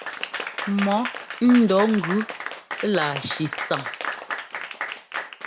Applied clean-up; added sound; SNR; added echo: none; Applause / Crowd; 8 dB; none.